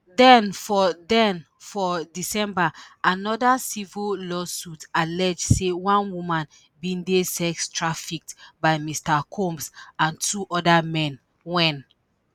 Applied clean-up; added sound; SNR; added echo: none; none; none; none.